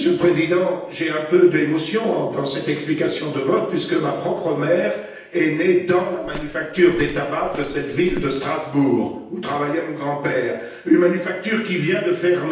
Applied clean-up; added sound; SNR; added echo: neural separator model SepFormer DNS4.